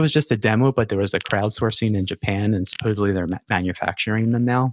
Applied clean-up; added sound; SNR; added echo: neural mask model DeepFilterNet 3.